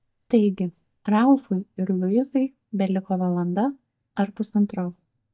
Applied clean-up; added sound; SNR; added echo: neural mask model DeepFilterNet 3.